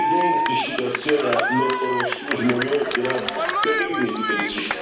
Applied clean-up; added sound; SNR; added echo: none; Cheering; 0 dB; reverberation time 0.7 s.